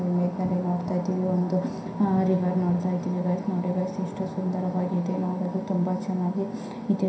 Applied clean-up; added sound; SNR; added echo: none; none; none; reverberation time 0.5 s.